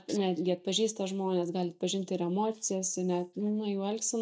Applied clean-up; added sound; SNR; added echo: neural mask model DeepFilterNet 3.